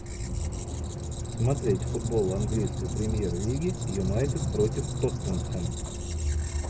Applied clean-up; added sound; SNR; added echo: none; Squeak; 0 dB; none.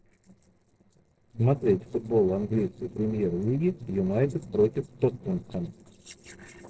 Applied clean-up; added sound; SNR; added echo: neural separator model SepFormer DNS4.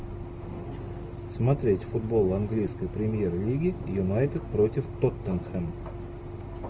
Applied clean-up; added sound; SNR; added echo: none; none; none; none.